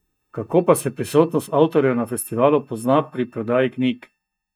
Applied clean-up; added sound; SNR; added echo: neural mask model DeepFilterNet 3.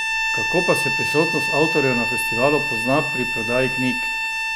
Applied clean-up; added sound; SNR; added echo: none; Bowed string instrument; 0 dB; none.